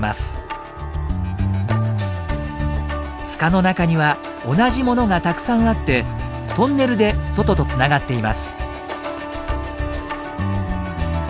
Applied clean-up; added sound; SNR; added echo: none; none; none; none.